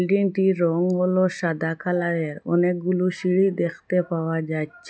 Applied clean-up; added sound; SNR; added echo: none; none; none; none.